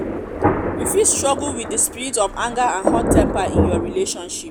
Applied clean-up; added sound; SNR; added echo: none; Thunder; 0 dB; none.